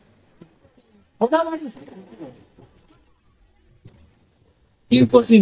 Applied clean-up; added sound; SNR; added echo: neural mask model DeepFilterNet 3.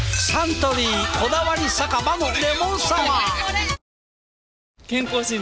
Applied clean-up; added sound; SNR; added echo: none; none; none; none.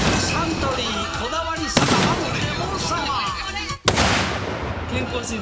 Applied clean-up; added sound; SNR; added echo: none; Boom; -2 dB; reverberation time 0.7 s.